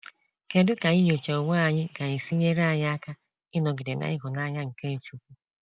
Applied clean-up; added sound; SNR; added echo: none; none; none; none.